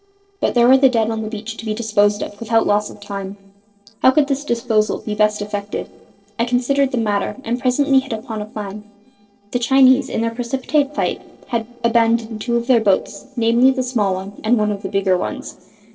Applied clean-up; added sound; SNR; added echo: neural separator model SepFormer DNS4.